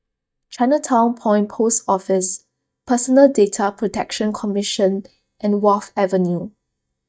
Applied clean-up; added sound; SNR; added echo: neural mask model DeepFilterNet 3.